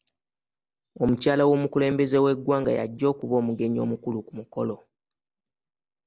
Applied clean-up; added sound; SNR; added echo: none; none; none; none.